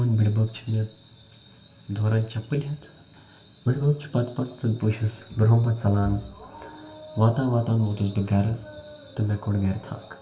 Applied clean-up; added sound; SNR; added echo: none; none; none; reverberation time 0.6 s.